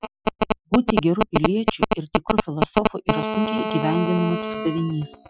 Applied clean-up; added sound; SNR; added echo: classical method Wiener filter.